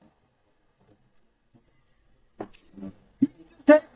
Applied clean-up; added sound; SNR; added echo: neural mask model DeepFilterNet 3.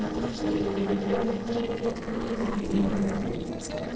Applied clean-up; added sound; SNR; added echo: neural separator model SepFormer DNS4.